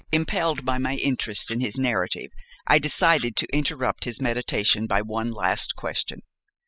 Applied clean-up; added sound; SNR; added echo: classical method spectral subtraction.